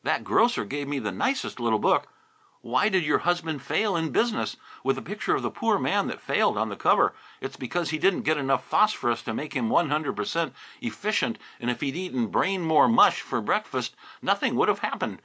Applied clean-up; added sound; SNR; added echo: none; none; none; none.